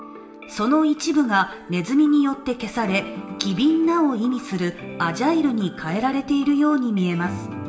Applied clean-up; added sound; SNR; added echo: none; Electric guitar / Strum; 16 dB; reverberation time 0.9 s.